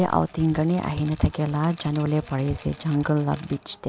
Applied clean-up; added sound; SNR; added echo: none; Rattle + Fireworks; 13 dB; none.